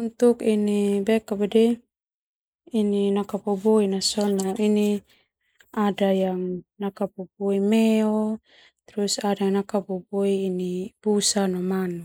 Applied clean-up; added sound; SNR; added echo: neural mask model Resemble Enhance denoiser.